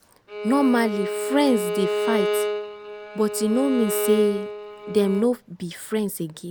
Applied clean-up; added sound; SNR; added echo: none; Bowed string instrument; 4 dB; none.